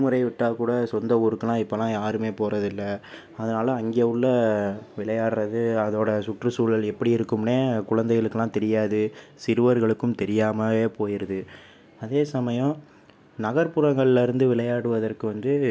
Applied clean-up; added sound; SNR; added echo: none; none; none; none.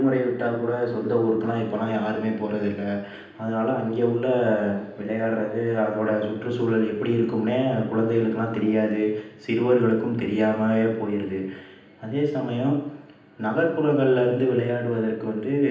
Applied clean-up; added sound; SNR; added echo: none; none; none; reverberation time 0.9 s.